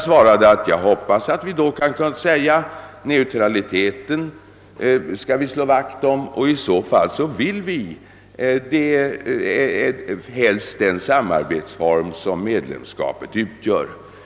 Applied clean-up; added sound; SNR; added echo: none; none; none; none.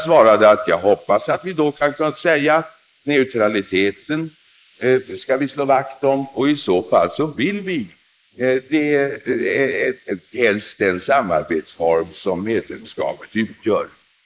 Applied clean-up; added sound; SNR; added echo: neural mask model Resemble Enhance denoiser.